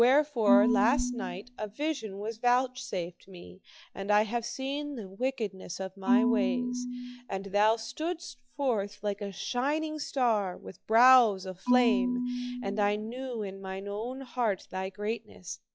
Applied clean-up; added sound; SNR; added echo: classical method log-MMSE.